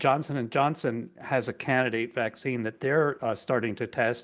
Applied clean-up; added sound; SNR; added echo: none; none; none; none.